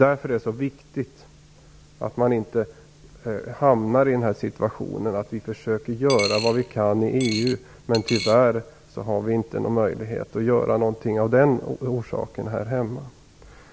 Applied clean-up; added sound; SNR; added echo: none; Coin (dropping); 10 dB; none.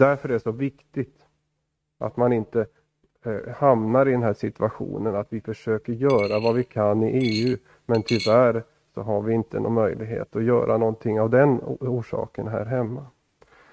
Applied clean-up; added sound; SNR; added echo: neural mask model RNNoise.